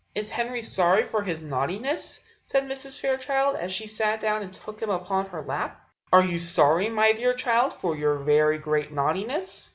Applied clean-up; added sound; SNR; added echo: none; none; none; none.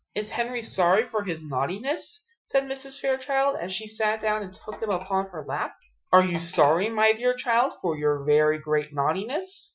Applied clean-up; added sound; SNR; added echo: classical method Wiener filter.